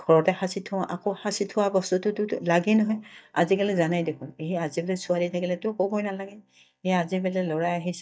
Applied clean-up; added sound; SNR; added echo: neural mask model DeepFilterNet 3.